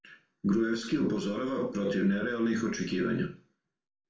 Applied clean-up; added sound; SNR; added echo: none; none; none; reverberation time 0.3 s.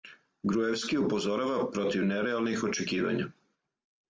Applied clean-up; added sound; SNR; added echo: none; none; none; none.